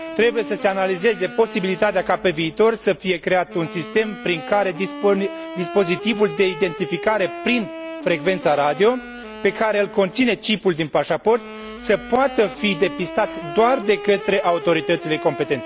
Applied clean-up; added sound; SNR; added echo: none; Wind instrument, woodwind instrument; 13 dB; none.